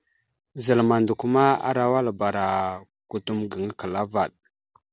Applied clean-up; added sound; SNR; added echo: none; none; none; none.